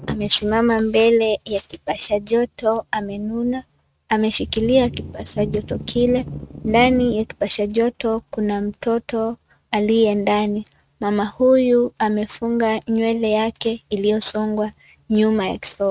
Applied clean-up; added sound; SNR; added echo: neural mask model RNNoise.